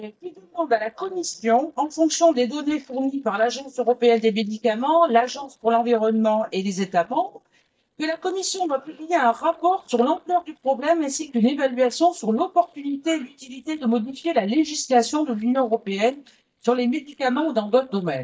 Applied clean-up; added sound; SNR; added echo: neural mask model DeepFilterNet 3.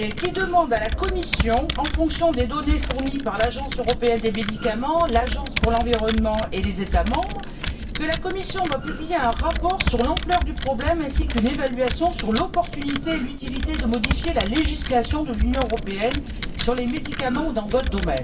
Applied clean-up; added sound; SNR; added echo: none; Computer keyboard; 2 dB; reverberation time 0.2 s.